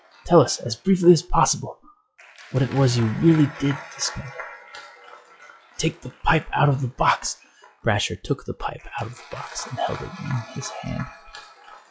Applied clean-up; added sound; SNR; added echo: classical method log-MMSE.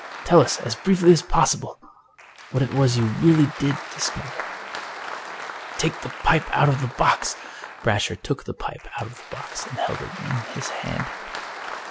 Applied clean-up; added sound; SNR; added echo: none; Applause; 12 dB; none.